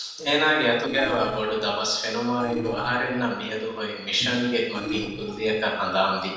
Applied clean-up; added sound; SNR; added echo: neural separator model SepFormer DNS4.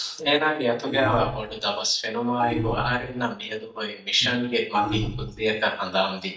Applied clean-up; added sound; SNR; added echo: neural mask model DeepFilterNet 3.